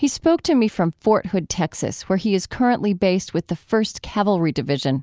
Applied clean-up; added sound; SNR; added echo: none; none; none; none.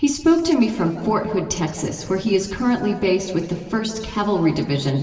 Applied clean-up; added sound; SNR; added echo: none; none; none; reverberation time 2.0 s.